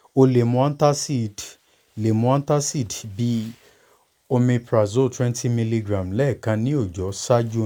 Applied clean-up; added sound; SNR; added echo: none; none; none; none.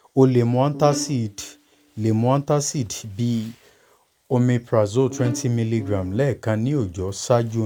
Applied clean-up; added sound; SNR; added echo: none; Bowed string instrument + Piano; 14 dB; none.